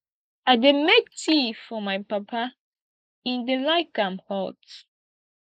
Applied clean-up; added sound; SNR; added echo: neural mask model Resemble Enhance denoiser.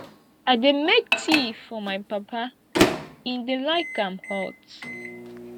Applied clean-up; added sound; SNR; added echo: none; Microwave oven; 4 dB; none.